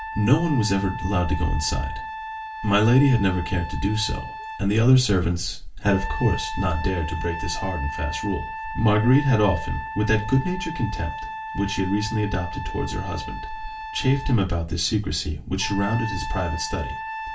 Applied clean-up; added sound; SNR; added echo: none; Trumpet; 10 dB; reverberation time 0.2 s.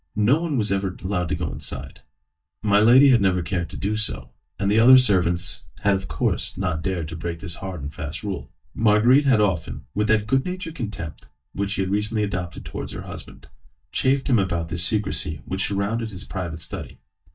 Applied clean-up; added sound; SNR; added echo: neural mask model DeepFilterNet 3.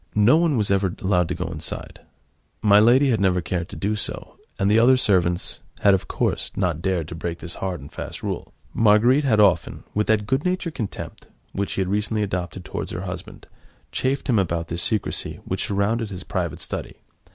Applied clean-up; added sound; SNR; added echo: none; none; none; none.